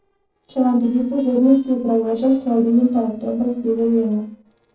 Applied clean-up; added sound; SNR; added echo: neural separator model SepFormer DNS4.